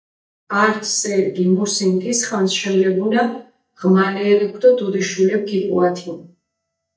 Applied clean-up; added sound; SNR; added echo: neural mask model DeepFilterNet 3.